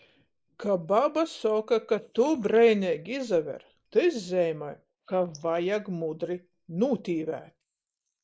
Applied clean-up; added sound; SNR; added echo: neural mask model Resemble Enhance denoiser.